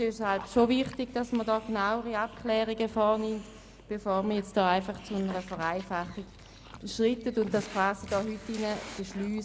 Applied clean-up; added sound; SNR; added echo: none; Dog; 16 dB; none.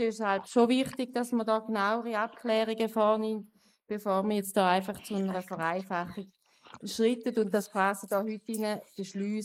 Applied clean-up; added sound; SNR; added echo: neural mask model Resemble Enhance denoiser.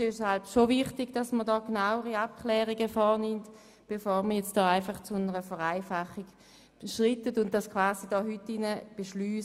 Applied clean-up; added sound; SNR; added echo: none; none; none; none.